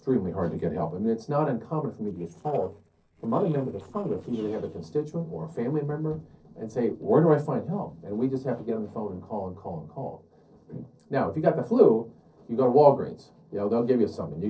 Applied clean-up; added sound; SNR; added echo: neural separator model SepFormer DNS4.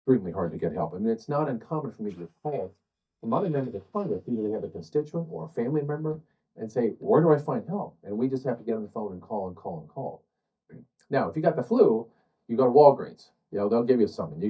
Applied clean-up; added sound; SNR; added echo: neural mask model DeepFilterNet 3.